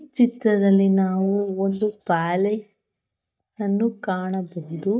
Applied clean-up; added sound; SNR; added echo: neural mask model DeepFilterNet 3.